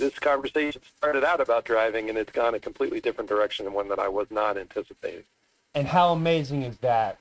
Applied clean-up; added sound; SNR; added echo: neural mask model RNNoise.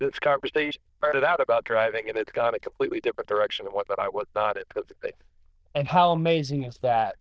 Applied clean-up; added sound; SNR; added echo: neural diffusion model UNIVERSE++.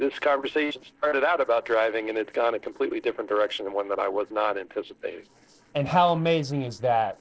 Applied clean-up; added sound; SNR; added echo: neural separator model SepFormer DNS4.